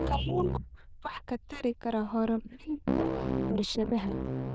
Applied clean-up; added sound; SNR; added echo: neural diffusion model UNIVERSE++.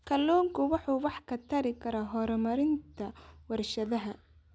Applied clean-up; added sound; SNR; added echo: none; none; none; none.